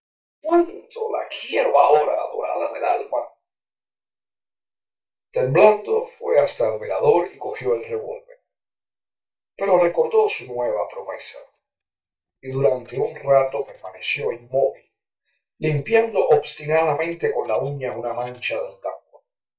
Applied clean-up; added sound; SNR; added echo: neural mask model DeepFilterNet 3.